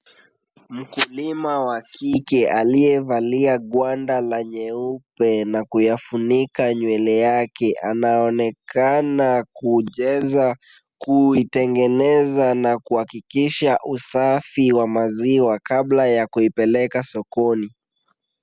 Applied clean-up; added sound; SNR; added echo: none; none; none; none.